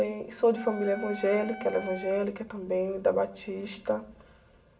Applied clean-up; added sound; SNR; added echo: none; Wind instrument, woodwind instrument; 13 dB; reverberation time 0.6 s.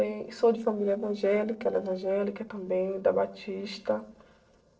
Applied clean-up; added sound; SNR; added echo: neural separator model SepFormer DNS4.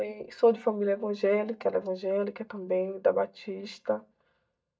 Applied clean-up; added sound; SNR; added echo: neural mask model DeepFilterNet 3.